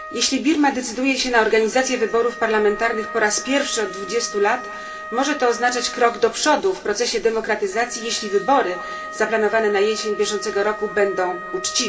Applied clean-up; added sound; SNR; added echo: none; Wind instrument, woodwind instrument; 14 dB; reverberation time 2.4 s.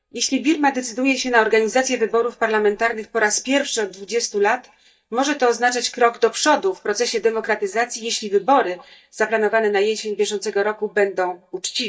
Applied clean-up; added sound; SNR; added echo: neural mask model DeepFilterNet 3.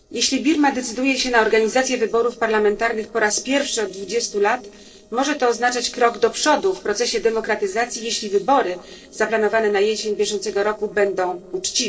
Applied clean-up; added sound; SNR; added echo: neural separator model SepFormer DNS4.